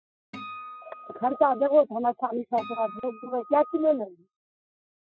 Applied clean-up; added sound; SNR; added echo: classical method Wiener filter.